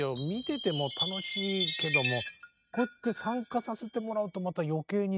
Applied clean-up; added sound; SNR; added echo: neural mask model RNNoise.